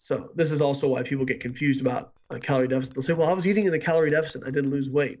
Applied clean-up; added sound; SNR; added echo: neural separator model SepFormer DNS4.